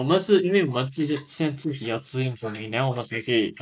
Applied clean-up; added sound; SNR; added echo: neural mask model Resemble Enhance denoiser.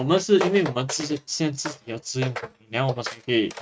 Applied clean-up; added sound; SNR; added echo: neural mask model RNNoise.